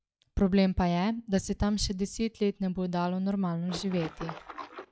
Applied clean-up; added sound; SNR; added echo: classical method log-MMSE.